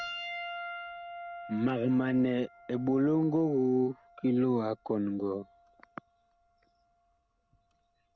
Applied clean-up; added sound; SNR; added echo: none; Piano; 15 dB; none.